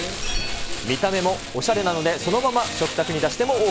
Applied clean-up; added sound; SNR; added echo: none; Crumpling, crinkling; 8 dB; none.